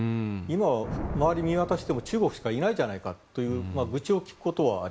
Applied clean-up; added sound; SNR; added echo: none; Thunder; 13 dB; none.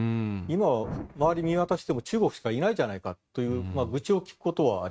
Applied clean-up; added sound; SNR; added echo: neural mask model RNNoise.